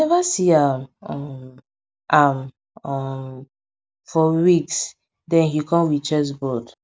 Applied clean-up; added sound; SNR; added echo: none; none; none; none.